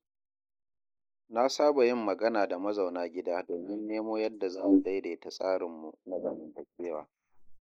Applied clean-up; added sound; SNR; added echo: neural mask model Resemble Enhance denoiser.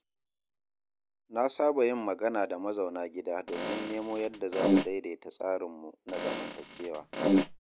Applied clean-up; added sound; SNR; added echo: none; Fart; -3 dB; none.